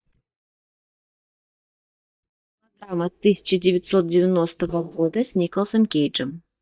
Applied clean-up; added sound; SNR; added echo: neural mask model DeepFilterNet 3.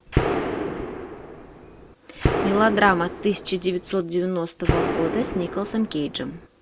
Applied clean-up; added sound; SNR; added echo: none; Gunshot, gunfire; 2 dB; none.